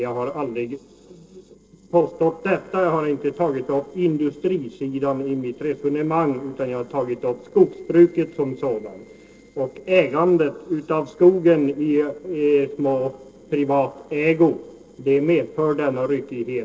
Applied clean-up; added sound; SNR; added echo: neural separator model SepFormer DNS4.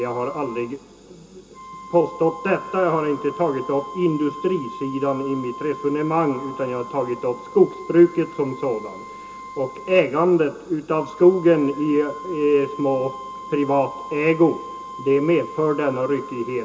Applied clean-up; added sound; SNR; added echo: none; Wind instrument, woodwind instrument; 14 dB; reverberation time 0.2 s.